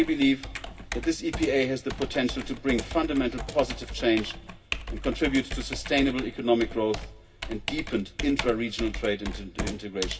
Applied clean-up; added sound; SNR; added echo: none; Computer keyboard; 8 dB; reverberation time 0.4 s.